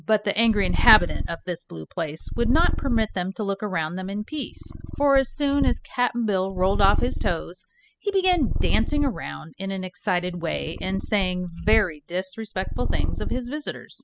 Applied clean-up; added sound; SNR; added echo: classical method spectral subtraction.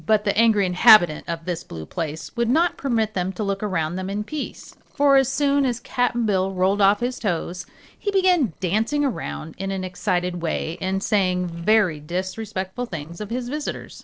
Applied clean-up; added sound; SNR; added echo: neural separator model SepFormer DNS4.